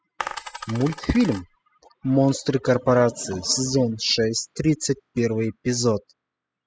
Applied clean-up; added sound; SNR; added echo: classical method spectral subtraction.